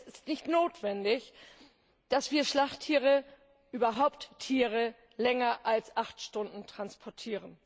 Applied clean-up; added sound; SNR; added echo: none; none; none; none.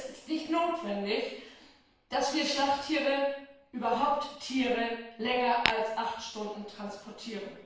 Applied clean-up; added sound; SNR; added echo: none; Tap / Glass; 3 dB; reverberation time 0.7 s.